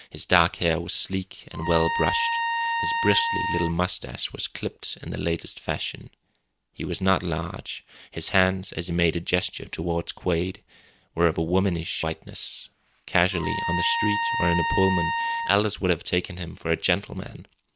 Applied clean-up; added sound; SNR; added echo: none; Trumpet; 2 dB; none.